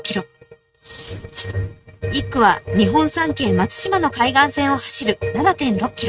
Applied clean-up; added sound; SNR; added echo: neural mask model RNNoise.